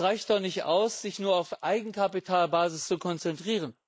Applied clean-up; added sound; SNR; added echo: neural mask model Resemble Enhance denoiser.